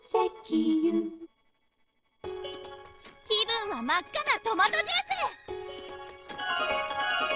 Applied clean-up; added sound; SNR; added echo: neural separator model SepFormer DNS4.